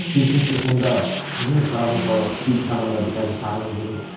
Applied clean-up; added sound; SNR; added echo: none; Fire; 10 dB; reverberation time 0.6 s.